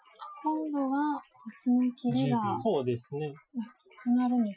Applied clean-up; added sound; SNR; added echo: classical method Wiener filter.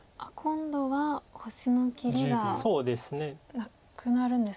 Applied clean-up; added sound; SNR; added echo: none; none; none; none.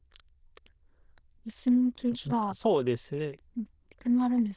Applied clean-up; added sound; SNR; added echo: neural diffusion model UNIVERSE++.